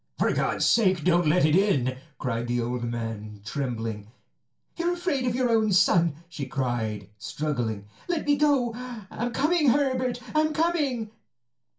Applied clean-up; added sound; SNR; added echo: none; none; none; reverberation time 0.2 s.